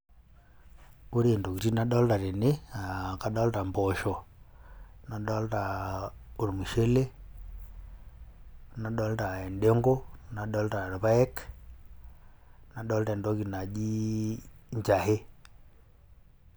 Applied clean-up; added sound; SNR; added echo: none; none; none; none.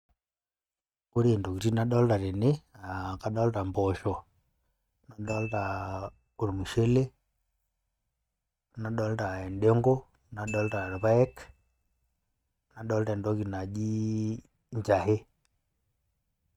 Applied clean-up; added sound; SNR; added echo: neural mask model RNNoise.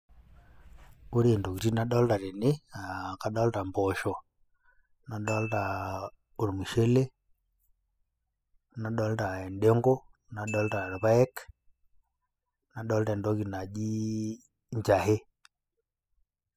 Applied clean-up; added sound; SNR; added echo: classical method spectral subtraction.